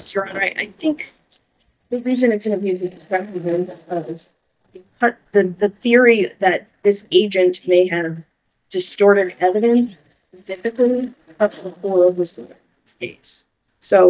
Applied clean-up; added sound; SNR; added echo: neural mask model DeepFilterNet 3.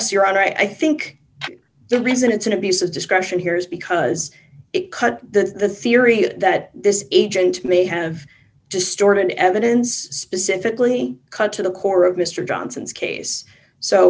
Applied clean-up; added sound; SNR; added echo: none; none; none; none.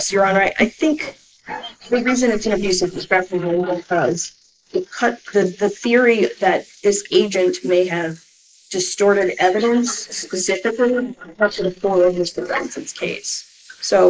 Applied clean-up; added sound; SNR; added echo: neural mask model Resemble Enhance denoiser.